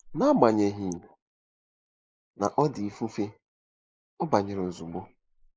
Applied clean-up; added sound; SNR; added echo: neural mask model Resemble Enhance denoiser.